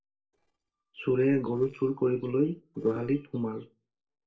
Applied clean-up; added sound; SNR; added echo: neural separator model SepFormer DNS4.